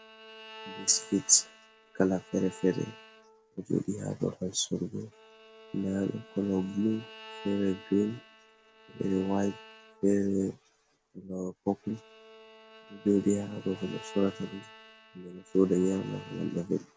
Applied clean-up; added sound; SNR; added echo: none; Bowed string instrument; 19 dB; none.